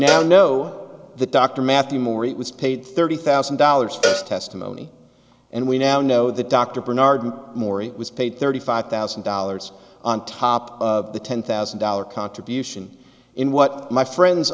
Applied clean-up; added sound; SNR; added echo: none; Cowbell; 6 dB; none.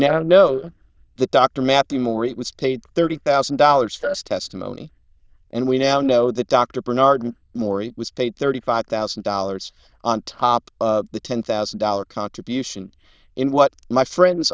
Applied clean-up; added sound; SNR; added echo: neural diffusion model UNIVERSE++.